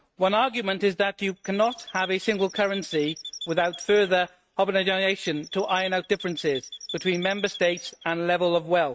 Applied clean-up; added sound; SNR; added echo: neural mask model RNNoise.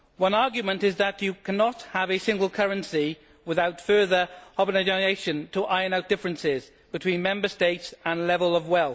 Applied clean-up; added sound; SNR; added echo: none; none; none; none.